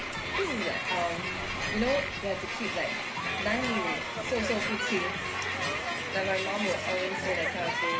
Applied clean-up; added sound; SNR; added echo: none; Crowd; -1 dB; reverberation time 0.4 s.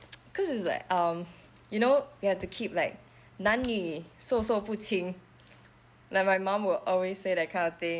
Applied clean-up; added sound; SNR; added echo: none; none; none; none.